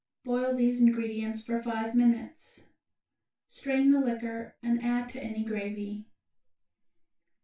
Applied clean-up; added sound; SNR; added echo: none; none; none; reverberation time 0.2 s.